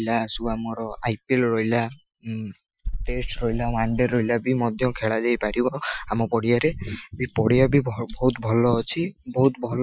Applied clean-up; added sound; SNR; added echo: classical method Wiener filter.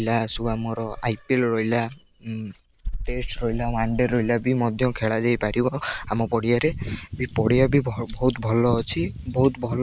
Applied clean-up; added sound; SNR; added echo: none; Insect; 12 dB; none.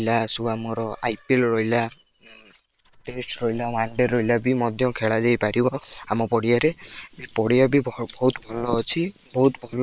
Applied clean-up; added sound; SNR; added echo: neural separator model SepFormer WHAM!.